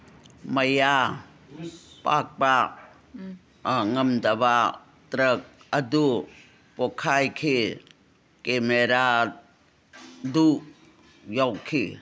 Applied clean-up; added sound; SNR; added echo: none; none; none; none.